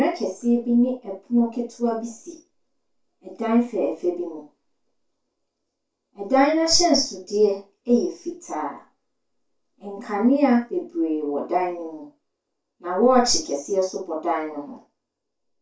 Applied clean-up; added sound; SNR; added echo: none; none; none; reverberation time 0.2 s.